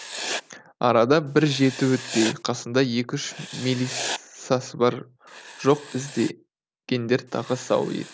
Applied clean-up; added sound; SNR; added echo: none; Writing; 13 dB; none.